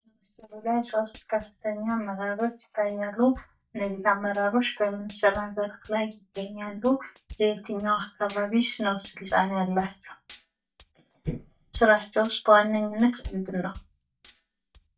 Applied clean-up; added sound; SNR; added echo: neural mask model DeepFilterNet 3.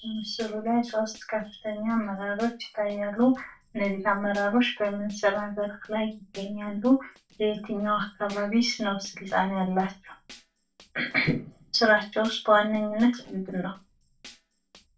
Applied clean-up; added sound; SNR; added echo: neural separator model SepFormer DNS4.